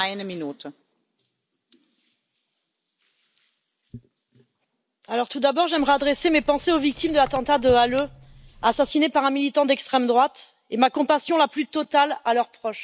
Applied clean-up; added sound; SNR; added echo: none; Squeak; 18 dB; none.